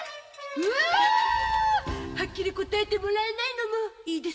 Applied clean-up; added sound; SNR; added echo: none; Engine; 17 dB; reverberation time 2.3 s.